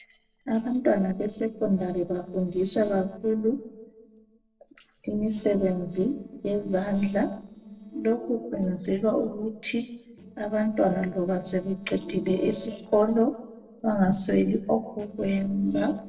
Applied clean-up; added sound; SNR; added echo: neural separator model SepFormer DNS4.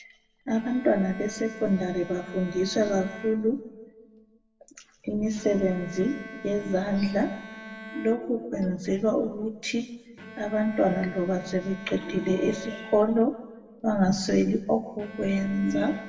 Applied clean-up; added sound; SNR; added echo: none; Bowed string instrument; 18 dB; reverberation time 1.0 s.